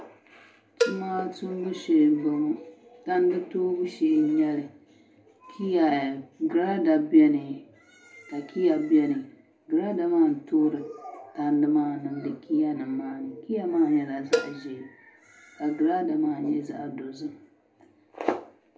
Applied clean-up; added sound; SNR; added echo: none; Cowbell; 8 dB; reverberation time 0.3 s.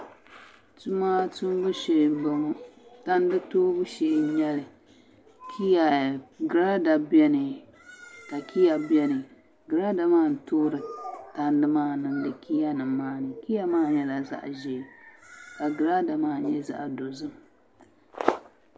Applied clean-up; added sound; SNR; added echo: none; none; none; none.